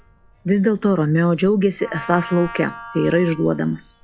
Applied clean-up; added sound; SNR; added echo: classical method log-MMSE.